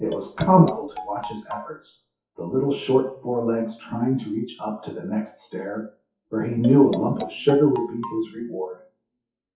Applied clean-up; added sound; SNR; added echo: classical method WPE with log-MMSE.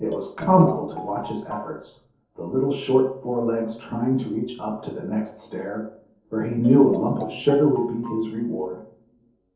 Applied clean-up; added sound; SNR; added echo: neural separator model SepFormer DNS4.